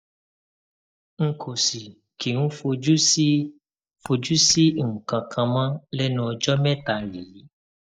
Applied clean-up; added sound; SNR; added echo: neural mask model DeepFilterNet 3.